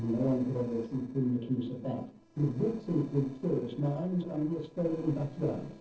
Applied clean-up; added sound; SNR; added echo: neural separator model SepFormer DNS4.